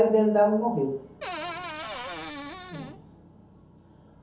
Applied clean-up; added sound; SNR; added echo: none; Cupboard open or close / Door; 8 dB; reverberation time 0.6 s.